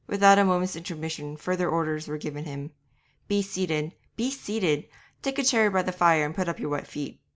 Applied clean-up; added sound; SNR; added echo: none; none; none; none.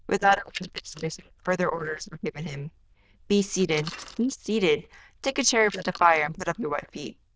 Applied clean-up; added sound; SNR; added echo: neural diffusion model UNIVERSE++.